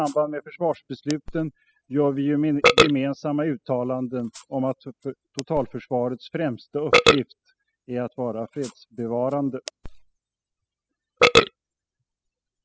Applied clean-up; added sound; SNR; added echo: classical method spectral subtraction.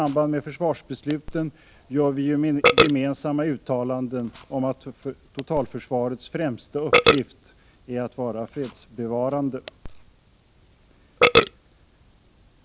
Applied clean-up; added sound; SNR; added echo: none; Burping, eructation; 0 dB; none.